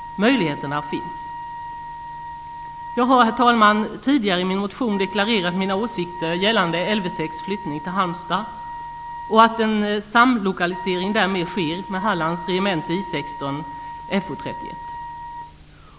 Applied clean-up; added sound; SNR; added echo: none; Wind instrument, woodwind instrument; 12 dB; none.